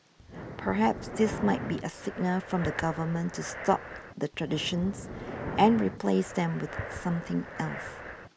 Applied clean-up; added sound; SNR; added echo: none; Breathing; 9 dB; none.